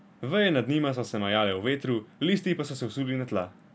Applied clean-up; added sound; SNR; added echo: none; none; none; none.